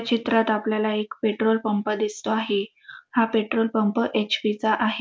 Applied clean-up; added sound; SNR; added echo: none; none; none; none.